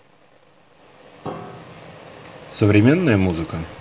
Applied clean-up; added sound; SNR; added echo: none; Piano; 18 dB; none.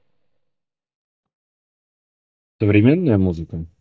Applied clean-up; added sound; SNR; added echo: neural mask model DeepFilterNet 3.